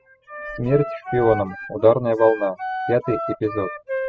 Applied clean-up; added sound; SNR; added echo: classical method spectral subtraction.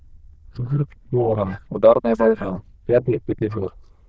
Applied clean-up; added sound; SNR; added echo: neural diffusion model UNIVERSE++.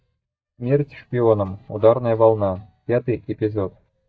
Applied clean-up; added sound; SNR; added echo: neural mask model DeepFilterNet 3.